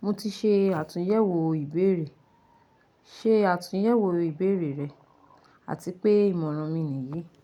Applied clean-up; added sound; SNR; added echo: none; none; none; none.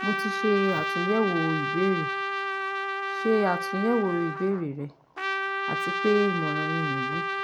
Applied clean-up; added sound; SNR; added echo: none; Trumpet; 2 dB; none.